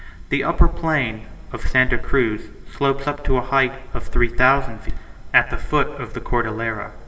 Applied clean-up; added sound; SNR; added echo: none; none; none; reverberation time 1.6 s.